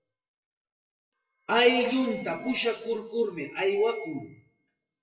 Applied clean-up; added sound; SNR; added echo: classical method WPE with log-MMSE.